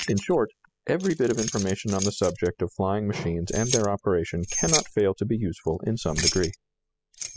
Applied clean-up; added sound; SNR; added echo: classical method spectral subtraction.